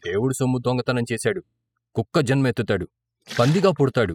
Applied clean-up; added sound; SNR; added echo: classical method spectral subtraction.